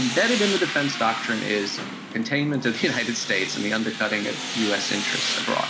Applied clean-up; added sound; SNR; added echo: none; Tools; 5 dB; none.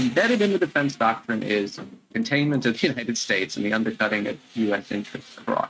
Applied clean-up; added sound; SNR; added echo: neural mask model RNNoise.